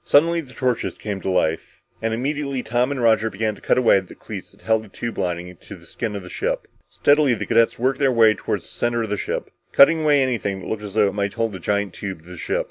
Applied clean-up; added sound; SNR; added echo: none; none; none; none.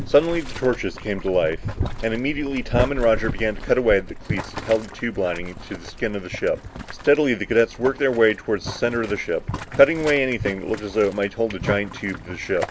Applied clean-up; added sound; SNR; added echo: none; Boiling; 9 dB; none.